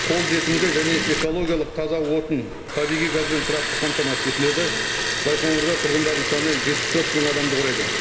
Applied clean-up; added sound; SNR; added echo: none; Liquid; 1 dB; reverberation time 1.7 s.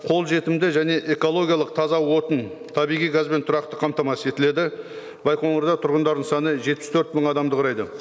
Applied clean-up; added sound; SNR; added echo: none; none; none; none.